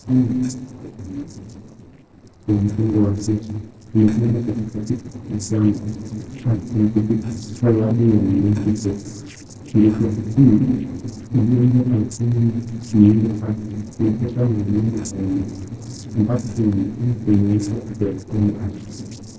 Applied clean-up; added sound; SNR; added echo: neural separator model SepFormer DNS4.